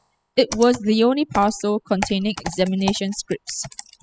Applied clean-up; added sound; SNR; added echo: classical method spectral subtraction.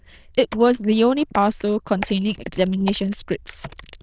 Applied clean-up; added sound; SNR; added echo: neural diffusion model UNIVERSE++.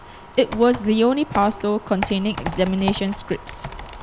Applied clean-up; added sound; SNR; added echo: none; Computer keyboard; 11 dB; none.